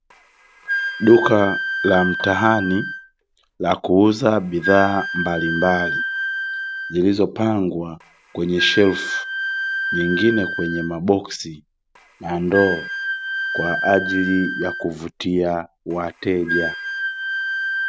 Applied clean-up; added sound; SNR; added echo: none; Wind instrument, woodwind instrument; 6 dB; none.